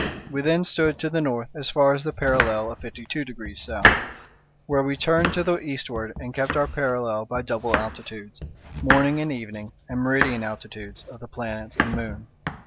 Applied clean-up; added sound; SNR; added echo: none; Domestic sounds, home sounds; 3 dB; none.